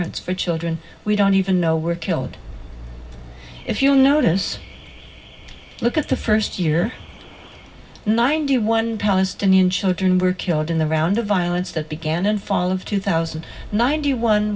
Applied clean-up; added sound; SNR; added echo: none; Alarm / Car; 20 dB; reverberation time 0.4 s.